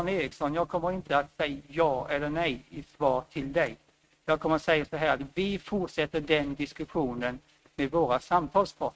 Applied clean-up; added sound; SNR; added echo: neural mask model RNNoise.